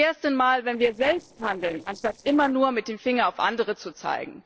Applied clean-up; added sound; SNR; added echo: neural separator model SepFormer DNS4.